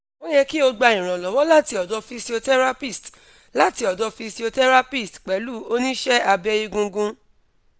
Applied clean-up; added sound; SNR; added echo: none; none; none; none.